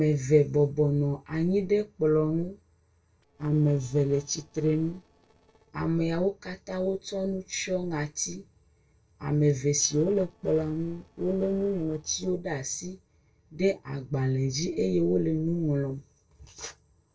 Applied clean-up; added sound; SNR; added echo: neural separator model SepFormer DNS4.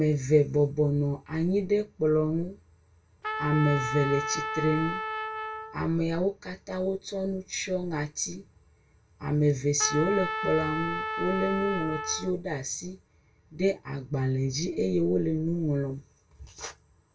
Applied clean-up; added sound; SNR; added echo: none; Trumpet; 5 dB; reverberation time 0.1 s.